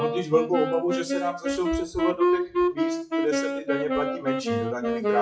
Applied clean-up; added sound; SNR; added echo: classical method WPE with log-MMSE.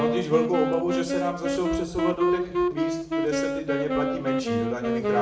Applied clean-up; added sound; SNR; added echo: none; Wind instrument, woodwind instrument; -2 dB; reverberation time 0.6 s.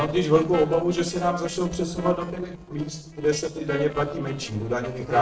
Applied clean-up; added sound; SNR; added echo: neural separator model SepFormer DNS4.